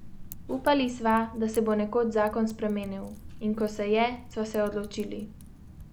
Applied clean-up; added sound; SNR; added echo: none; Typing; 15 dB; none.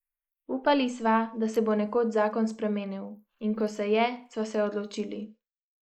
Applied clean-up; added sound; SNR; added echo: neural mask model Resemble Enhance denoiser.